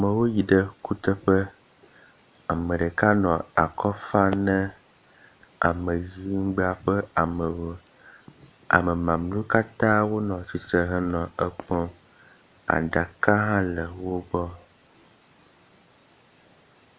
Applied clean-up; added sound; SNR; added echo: none; none; none; none.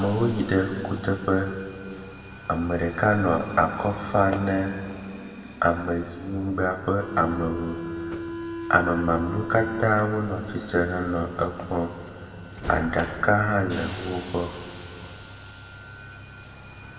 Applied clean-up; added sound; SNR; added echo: none; Subway, metro, underground; 12 dB; reverberation time 2.1 s.